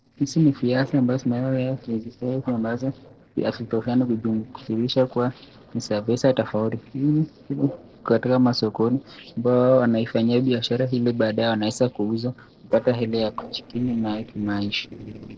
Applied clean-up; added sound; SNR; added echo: neural separator model SepFormer DNS4.